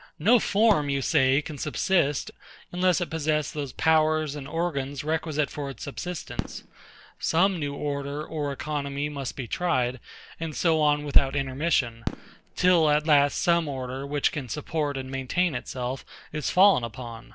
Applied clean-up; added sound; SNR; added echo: neural separator model SepFormer DNS4.